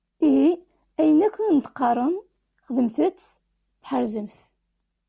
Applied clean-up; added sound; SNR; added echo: none; none; none; none.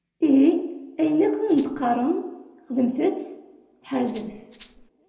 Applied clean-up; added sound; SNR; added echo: none; Rattle (instrument); 14 dB; reverberation time 0.8 s.